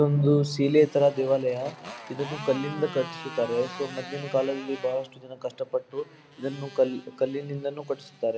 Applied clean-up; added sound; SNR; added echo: none; Motorcycle; 16 dB; none.